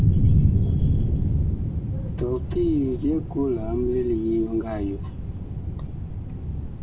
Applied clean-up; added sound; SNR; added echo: none; Thunder; -4 dB; reverberation time 0.4 s.